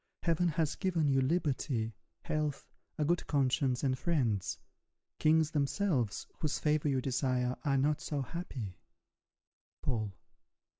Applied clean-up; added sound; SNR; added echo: none; none; none; none.